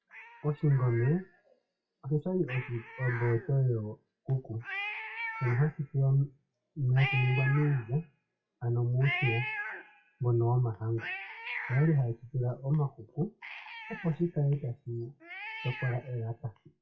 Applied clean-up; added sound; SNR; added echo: classical method WPE with log-MMSE.